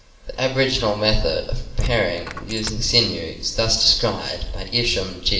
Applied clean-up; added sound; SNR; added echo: none; Coin (dropping); 18 dB; reverberation time 0.9 s.